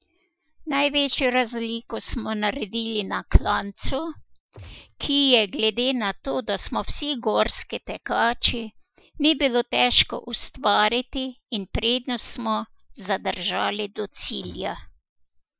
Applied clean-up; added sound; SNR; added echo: classical method Wiener filter.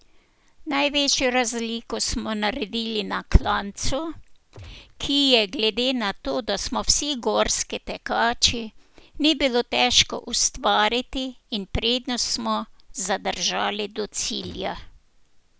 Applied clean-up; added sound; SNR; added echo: none; Gunshot, gunfire; 20 dB; none.